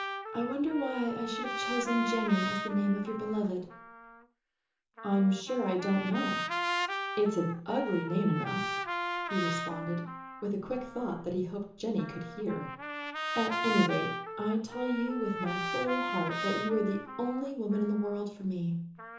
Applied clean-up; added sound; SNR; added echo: none; Trumpet; 5 dB; reverberation time 0.6 s.